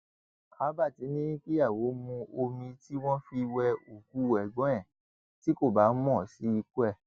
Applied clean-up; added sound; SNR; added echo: none; none; none; none.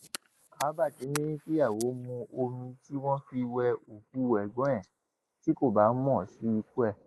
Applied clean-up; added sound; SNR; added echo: neural mask model Resemble Enhance denoiser.